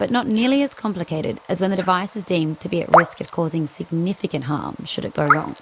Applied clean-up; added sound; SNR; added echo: neural mask model Resemble Enhance denoiser.